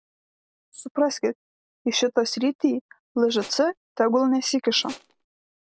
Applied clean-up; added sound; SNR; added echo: none; Tools; 19 dB; none.